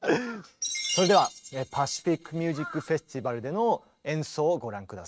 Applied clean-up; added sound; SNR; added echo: neural mask model RNNoise.